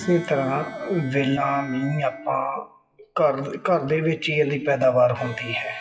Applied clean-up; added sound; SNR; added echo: classical method WPE with log-MMSE.